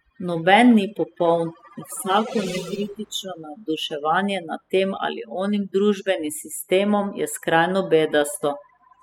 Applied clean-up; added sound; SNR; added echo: classical method spectral subtraction.